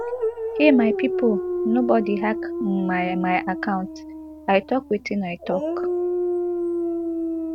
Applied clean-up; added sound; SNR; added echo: none; Dog; 2 dB; none.